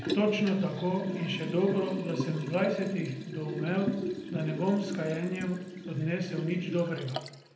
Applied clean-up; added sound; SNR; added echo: none; Liquid; 7 dB; reverberation time 0.7 s.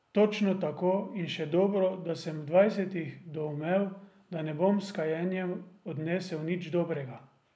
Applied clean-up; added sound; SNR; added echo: none; none; none; none.